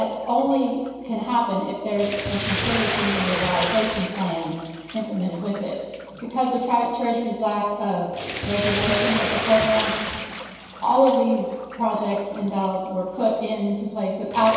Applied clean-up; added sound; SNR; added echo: none; Bathtub (filling or washing); 7 dB; reverberation time 1.2 s.